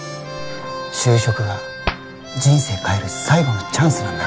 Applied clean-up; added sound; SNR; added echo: none; Hands; 16 dB; none.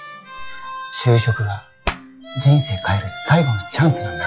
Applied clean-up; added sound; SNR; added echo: classical method log-MMSE.